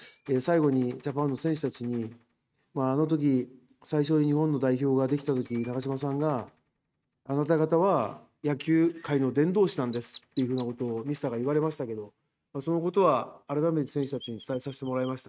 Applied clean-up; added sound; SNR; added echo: neural mask model RNNoise.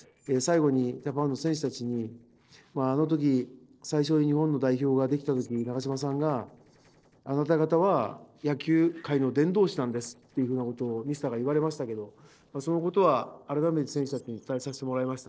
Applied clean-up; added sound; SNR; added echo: neural separator model SepFormer DNS4.